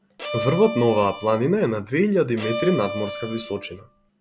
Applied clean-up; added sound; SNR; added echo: none; Bowed string instrument; 9 dB; none.